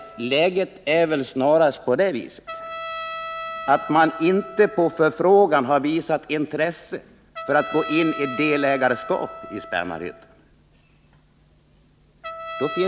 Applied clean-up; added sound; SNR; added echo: none; Trumpet; 14 dB; none.